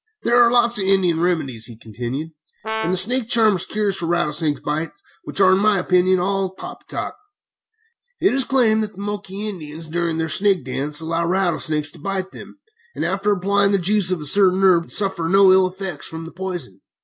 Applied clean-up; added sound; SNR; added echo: none; Brass instrument; 9 dB; none.